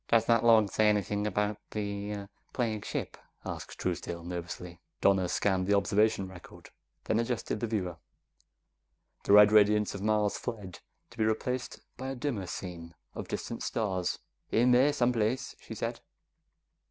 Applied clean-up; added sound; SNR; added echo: none; none; none; none.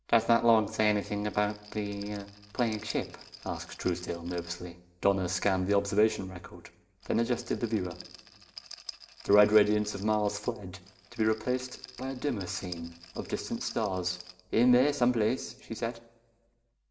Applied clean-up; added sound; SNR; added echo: none; Rattle; 19 dB; reverberation time 0.6 s.